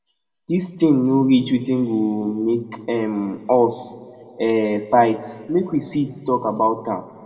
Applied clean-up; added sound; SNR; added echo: none; none; none; reverberation time 1.9 s.